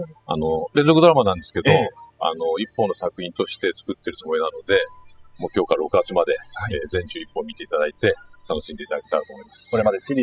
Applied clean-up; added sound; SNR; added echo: classical method spectral subtraction.